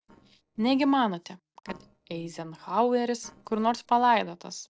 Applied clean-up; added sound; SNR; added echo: neural separator model SepFormer DNS4.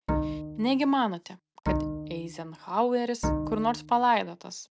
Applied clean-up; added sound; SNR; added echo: none; Bowed string instrument; 5 dB; none.